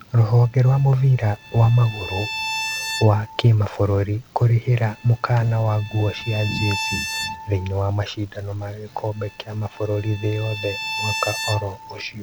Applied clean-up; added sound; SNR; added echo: none; Bowed string instrument; 11 dB; none.